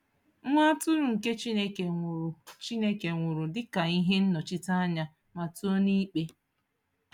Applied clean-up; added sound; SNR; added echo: none; none; none; none.